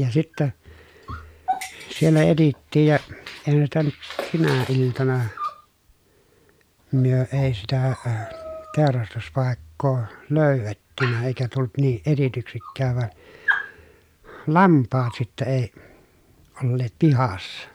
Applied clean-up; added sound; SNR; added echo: none; Dog; 14 dB; none.